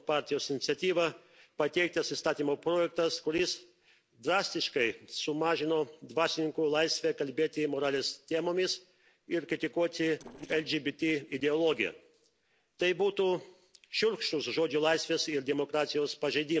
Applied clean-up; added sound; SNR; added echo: neural separator model SepFormer DNS4.